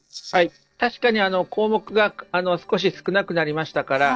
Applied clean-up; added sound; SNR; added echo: neural separator model SepFormer DNS4.